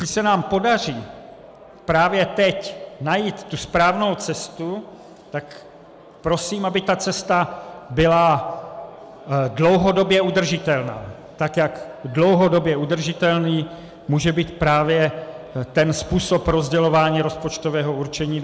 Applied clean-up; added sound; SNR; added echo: none; none; none; none.